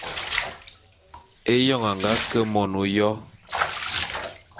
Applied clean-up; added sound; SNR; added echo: none; Bathtub (filling or washing) / Water / Liquid; 5 dB; none.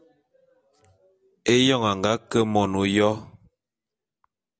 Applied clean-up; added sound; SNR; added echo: none; none; none; none.